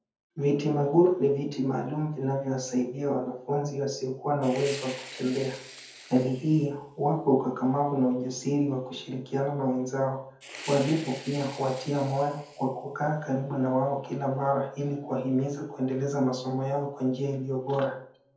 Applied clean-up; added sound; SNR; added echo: none; Fire; 17 dB; reverberation time 0.5 s.